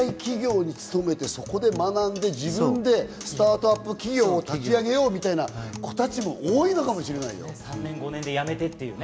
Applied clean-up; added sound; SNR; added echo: none; Acoustic guitar; 16 dB; none.